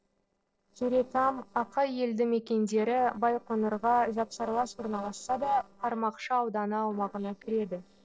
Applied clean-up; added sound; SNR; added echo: neural separator model SepFormer DNS4.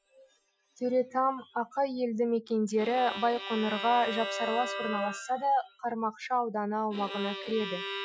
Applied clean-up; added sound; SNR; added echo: classical method Wiener filter.